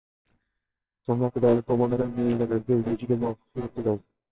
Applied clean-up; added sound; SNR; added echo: neural separator model SepFormer WHAMR!.